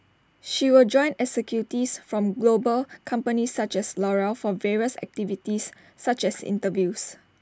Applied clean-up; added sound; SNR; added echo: none; none; none; none.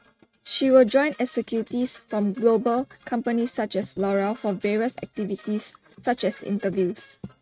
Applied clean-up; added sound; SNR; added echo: neural mask model RNNoise.